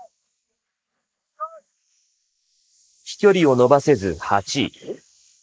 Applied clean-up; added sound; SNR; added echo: neural mask model Resemble Enhance denoiser.